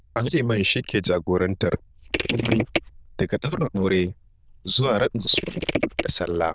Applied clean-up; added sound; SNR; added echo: neural diffusion model UNIVERSE++.